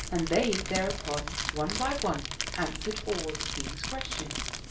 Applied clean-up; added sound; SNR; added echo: none; Crumpling, crinkling; 2 dB; reverberation time 0.3 s.